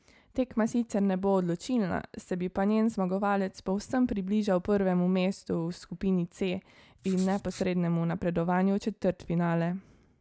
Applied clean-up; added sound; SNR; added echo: none; Writing; 17 dB; none.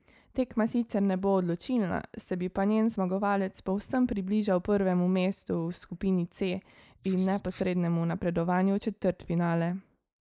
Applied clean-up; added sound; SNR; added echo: neural mask model Resemble Enhance denoiser.